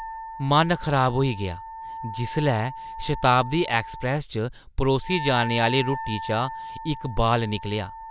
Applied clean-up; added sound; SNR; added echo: none; Wind instrument, woodwind instrument; 11 dB; none.